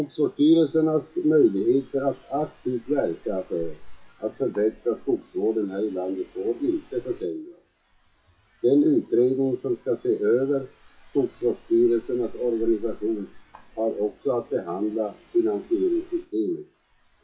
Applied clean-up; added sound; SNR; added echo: classical method WPE with log-MMSE.